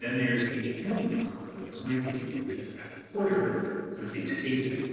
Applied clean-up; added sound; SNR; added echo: neural separator model SepFormer DNS4.